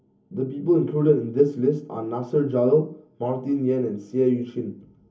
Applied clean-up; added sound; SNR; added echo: none; none; none; reverberation time 0.3 s.